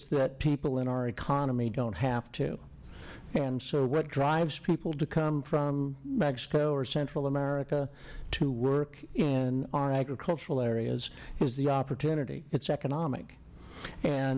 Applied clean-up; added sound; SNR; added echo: none; none; none; none.